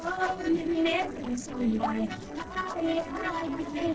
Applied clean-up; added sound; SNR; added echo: neural separator model SepFormer DNS4.